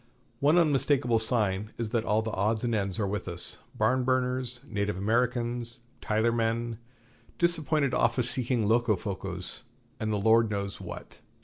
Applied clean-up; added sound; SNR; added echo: none; none; none; none.